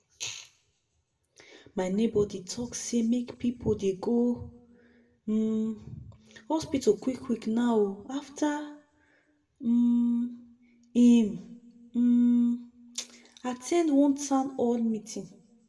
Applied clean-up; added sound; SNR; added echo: none; none; none; reverberation time 0.6 s.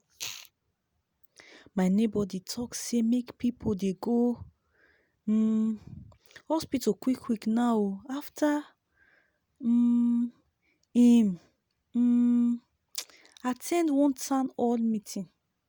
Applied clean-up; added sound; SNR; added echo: none; none; none; none.